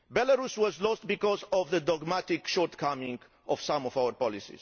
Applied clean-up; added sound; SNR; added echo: none; none; none; none.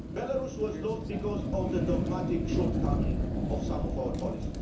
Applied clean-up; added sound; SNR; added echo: none; Fire; -4 dB; reverberation time 0.7 s.